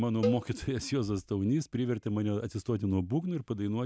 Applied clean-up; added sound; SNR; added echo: none; Cowbell; 8 dB; none.